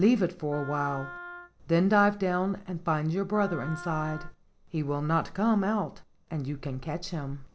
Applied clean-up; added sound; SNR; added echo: none; Wind instrument, woodwind instrument; 16 dB; none.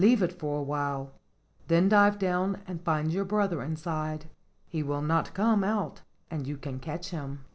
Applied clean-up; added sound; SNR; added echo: none; none; none; none.